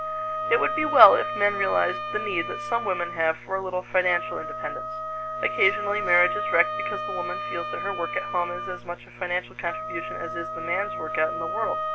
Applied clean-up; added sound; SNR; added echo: none; Wind instrument, woodwind instrument; 5 dB; none.